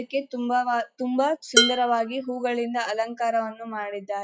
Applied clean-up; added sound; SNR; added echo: classical method log-MMSE.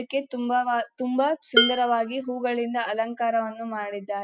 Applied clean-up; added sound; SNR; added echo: none; Dishes, pots, and pans; -1 dB; none.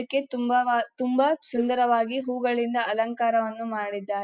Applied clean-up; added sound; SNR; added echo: neural mask model Resemble Enhance denoiser.